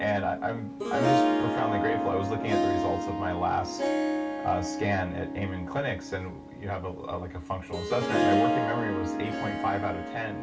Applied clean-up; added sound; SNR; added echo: none; Harp; -2 dB; reverberation time 0.2 s.